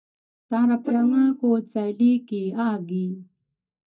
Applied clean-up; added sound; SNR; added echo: neural mask model DeepFilterNet 3.